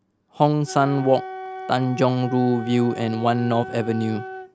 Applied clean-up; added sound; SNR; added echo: none; Wind instrument, woodwind instrument; 13 dB; none.